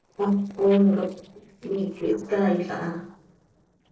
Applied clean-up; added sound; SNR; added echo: neural separator model SepFormer DNS4.